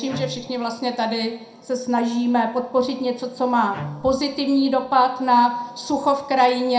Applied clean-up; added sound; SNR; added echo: none; Bowed string instrument; 16 dB; reverberation time 0.4 s.